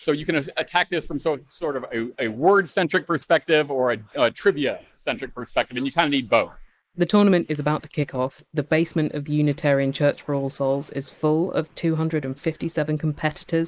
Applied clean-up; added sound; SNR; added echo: neural mask model Resemble Enhance denoiser.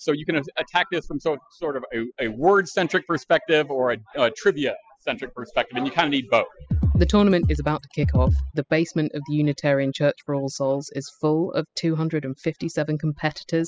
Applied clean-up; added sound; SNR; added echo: classical method spectral subtraction.